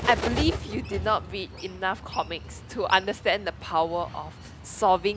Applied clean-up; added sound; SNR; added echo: none; Bird; 8 dB; none.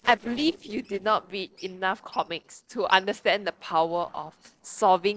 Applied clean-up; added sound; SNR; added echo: neural separator model SepFormer DNS4.